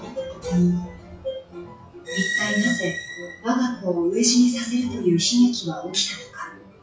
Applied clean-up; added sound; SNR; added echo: classical method WPE with log-MMSE.